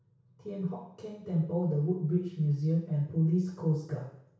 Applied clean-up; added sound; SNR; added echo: none; none; none; reverberation time 0.6 s.